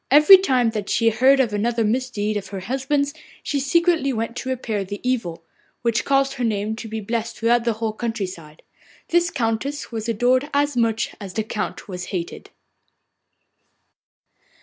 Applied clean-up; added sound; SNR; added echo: none; none; none; none.